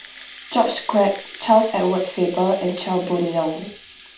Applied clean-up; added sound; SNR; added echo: none; Rattle (instrument); 15 dB; reverberation time 0.3 s.